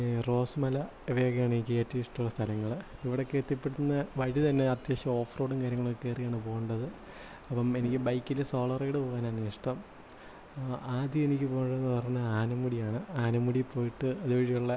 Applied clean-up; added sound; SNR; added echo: none; none; none; none.